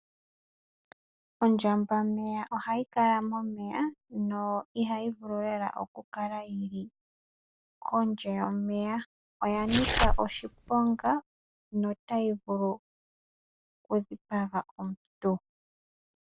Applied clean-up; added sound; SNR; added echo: none; Tearing; -2 dB; none.